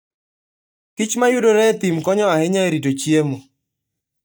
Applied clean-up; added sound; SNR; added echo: neural mask model DeepFilterNet 3.